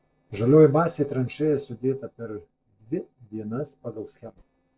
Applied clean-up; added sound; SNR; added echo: neural separator model SepFormer DNS4.